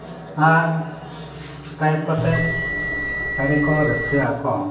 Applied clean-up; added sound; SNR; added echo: none; Bell; 3 dB; reverberation time 0.3 s.